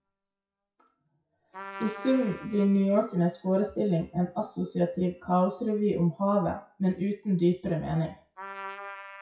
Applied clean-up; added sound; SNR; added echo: classical method WPE with log-MMSE.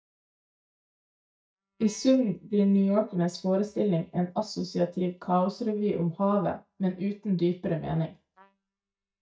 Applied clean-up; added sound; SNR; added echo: neural mask model DeepFilterNet 3.